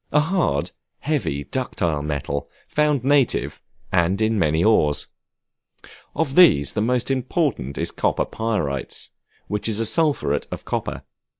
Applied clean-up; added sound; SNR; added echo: neural mask model Resemble Enhance denoiser.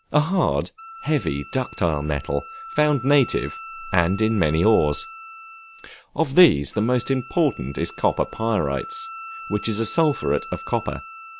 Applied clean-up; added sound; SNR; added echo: none; Wind instrument, woodwind instrument; 16 dB; none.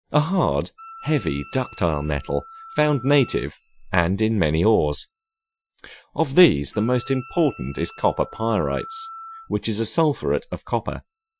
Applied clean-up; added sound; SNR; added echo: classical method Wiener filter.